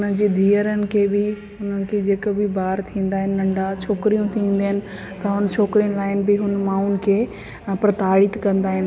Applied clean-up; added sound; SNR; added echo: none; none; none; none.